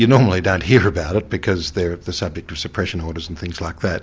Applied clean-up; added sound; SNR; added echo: none; none; none; none.